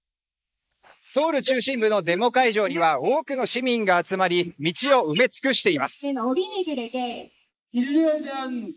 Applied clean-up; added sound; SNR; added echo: neural mask model Resemble Enhance denoiser.